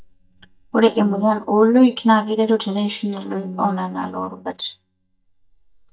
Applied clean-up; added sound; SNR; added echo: neural mask model DeepFilterNet 3.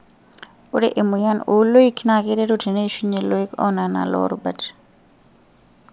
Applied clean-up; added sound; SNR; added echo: none; none; none; none.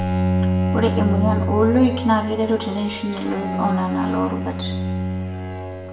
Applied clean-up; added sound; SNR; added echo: none; Bowed string instrument; 0 dB; reverberation time 0.7 s.